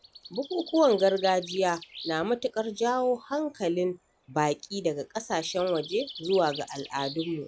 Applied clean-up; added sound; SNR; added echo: none; Bird; 17 dB; none.